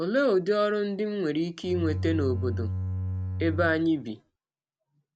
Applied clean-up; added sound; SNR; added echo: none; Bowed string instrument; 3 dB; none.